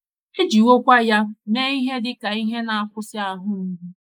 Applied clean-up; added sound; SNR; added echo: neural mask model Resemble Enhance denoiser.